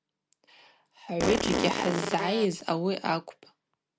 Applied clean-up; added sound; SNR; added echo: none; Fart; -1 dB; none.